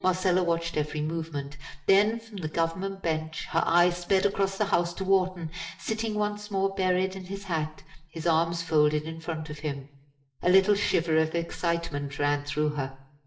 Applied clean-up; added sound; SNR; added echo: none; none; none; reverberation time 0.5 s.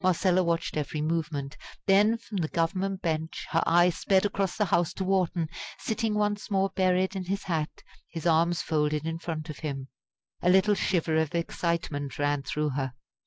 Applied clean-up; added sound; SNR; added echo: none; none; none; none.